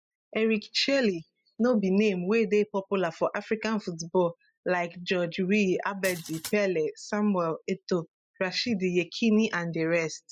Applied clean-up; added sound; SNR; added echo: classical method spectral subtraction.